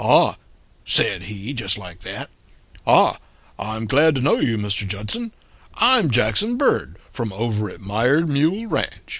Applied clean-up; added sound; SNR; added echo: none; none; none; none.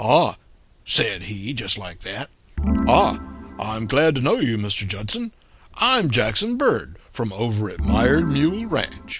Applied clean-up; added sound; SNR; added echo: none; Organ; 2 dB; none.